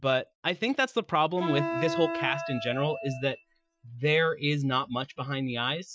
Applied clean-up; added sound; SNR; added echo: classical method Wiener filter.